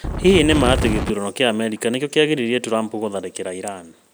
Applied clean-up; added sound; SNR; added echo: none; Wind; 2 dB; none.